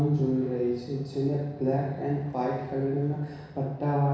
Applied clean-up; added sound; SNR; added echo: none; none; none; reverberation time 1.1 s.